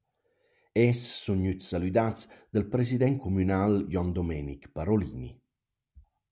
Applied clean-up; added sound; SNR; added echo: none; none; none; none.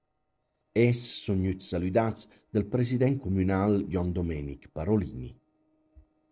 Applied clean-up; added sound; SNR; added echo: neural separator model SepFormer DNS4.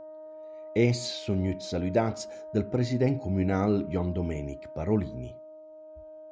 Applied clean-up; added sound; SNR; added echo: none; Wind instrument, woodwind instrument; 14 dB; none.